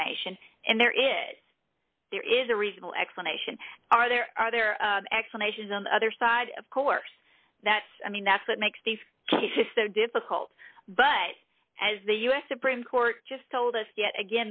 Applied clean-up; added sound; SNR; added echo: none; none; none; none.